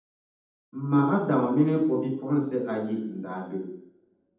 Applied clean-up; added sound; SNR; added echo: none; none; none; reverberation time 0.8 s.